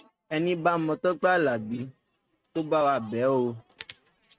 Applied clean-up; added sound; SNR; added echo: neural mask model RNNoise.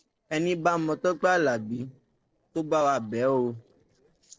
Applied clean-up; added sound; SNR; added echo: neural separator model SepFormer DNS4.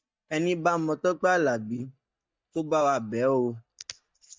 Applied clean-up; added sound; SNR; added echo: neural mask model DeepFilterNet 3.